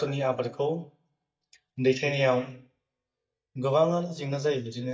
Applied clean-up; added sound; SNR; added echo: neural mask model DeepFilterNet 3.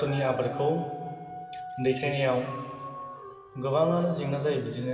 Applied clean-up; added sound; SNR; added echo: none; Dog; 12 dB; reverberation time 2.3 s.